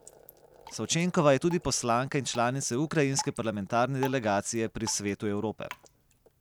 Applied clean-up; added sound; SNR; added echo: none; Drip; 18 dB; none.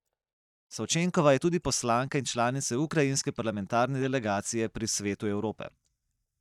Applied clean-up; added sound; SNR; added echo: neural mask model DeepFilterNet 3.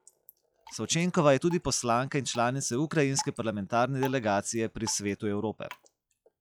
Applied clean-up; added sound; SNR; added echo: classical method log-MMSE.